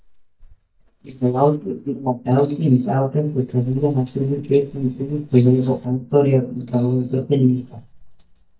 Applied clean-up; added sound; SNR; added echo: neural mask model DeepFilterNet 3.